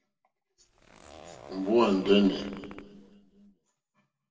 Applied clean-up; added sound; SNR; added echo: none; Zipper (clothing); 19 dB; reverberation time 1.3 s.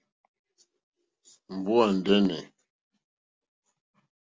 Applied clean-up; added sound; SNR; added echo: none; none; none; none.